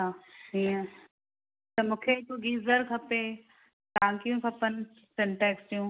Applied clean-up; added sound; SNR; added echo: none; none; none; none.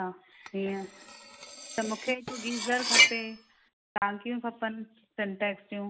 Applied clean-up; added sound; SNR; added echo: none; Cutlery, silverware; -4 dB; none.